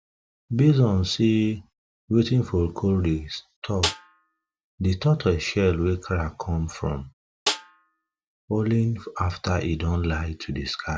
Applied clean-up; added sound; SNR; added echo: none; Snare drum; 8 dB; none.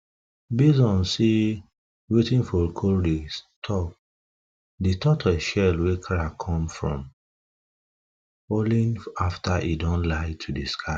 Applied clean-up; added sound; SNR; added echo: none; none; none; none.